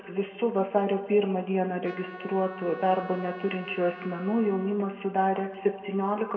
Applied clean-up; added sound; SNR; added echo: none; Trumpet; 18 dB; reverberation time 1.6 s.